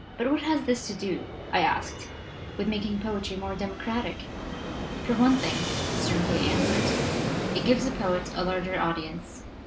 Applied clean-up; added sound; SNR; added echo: none; Fixed-wing aircraft, airplane; 3 dB; none.